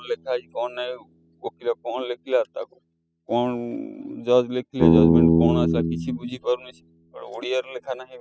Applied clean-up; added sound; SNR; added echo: classical method spectral subtraction.